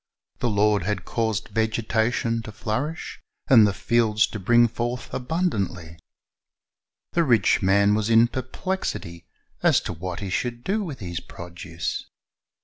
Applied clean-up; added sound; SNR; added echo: none; none; none; none.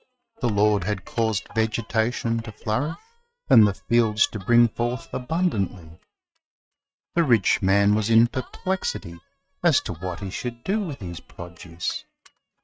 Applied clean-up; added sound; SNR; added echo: neural mask model RNNoise.